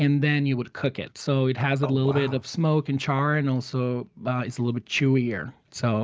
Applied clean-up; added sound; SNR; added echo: none; none; none; none.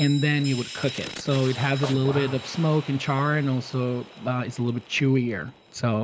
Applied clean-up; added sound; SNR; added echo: none; Bell + Fire; 15 dB; none.